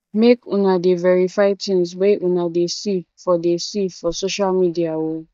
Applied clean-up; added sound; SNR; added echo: neural mask model DeepFilterNet 3.